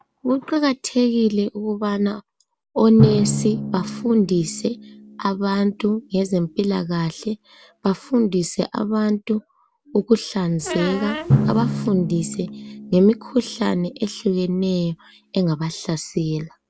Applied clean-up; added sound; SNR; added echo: none; Drum + Squeak; 8 dB; none.